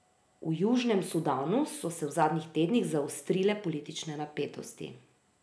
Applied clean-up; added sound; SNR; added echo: none; none; none; none.